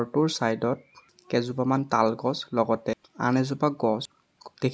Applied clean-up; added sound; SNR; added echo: none; none; none; none.